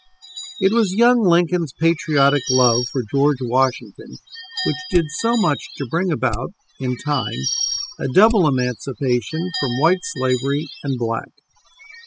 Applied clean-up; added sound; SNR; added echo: classical method spectral subtraction.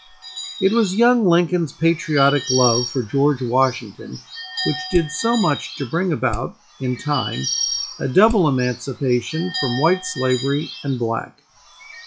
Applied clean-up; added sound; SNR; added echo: classical method log-MMSE.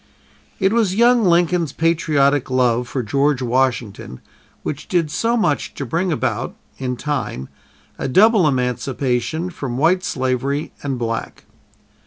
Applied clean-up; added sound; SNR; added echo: none; none; none; none.